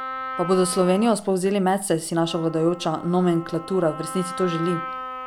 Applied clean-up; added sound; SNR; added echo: none; Wind instrument, woodwind instrument; 11 dB; none.